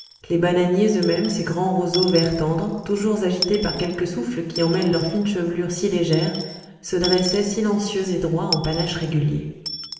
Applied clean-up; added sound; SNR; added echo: none; Coin (dropping) / Dishes, pots, and pans; 12 dB; reverberation time 1.3 s.